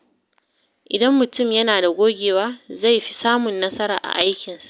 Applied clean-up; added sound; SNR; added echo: none; none; none; none.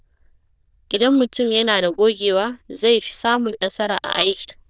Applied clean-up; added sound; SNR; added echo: neural diffusion model UNIVERSE++.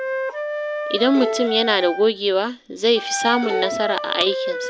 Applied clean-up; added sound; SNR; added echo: none; Bowed string instrument + Wind instrument, woodwind instrument; 6 dB; none.